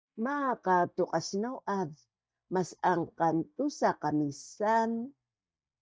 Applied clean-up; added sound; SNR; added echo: neural mask model DeepFilterNet 3.